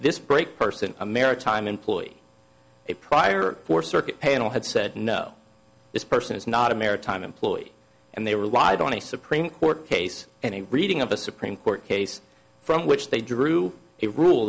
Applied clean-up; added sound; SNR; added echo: none; none; none; none.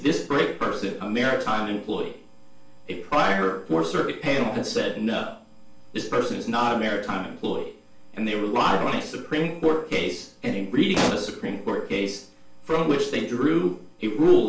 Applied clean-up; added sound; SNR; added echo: none; Explosion; 5 dB; reverberation time 0.4 s.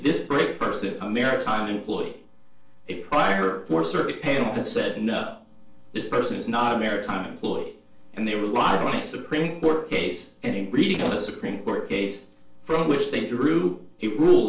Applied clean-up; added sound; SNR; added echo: neural separator model SepFormer DNS4.